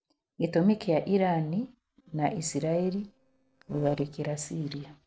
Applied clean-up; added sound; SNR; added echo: neural separator model SepFormer DNS4.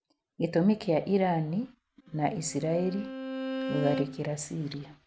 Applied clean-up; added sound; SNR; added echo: none; Bowed string instrument; 8 dB; none.